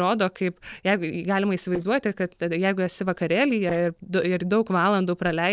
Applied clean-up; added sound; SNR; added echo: neural separator model SepFormer DNS4.